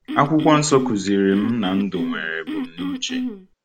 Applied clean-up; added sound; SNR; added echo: none; Cough; 7 dB; none.